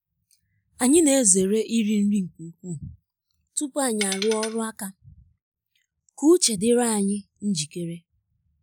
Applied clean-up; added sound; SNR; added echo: none; Tools; 9 dB; none.